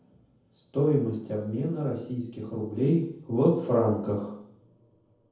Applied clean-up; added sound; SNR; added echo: none; none; none; reverberation time 0.7 s.